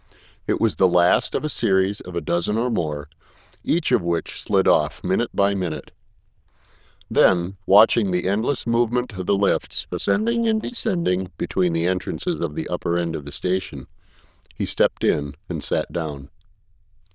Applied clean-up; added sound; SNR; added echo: neural diffusion model UNIVERSE++.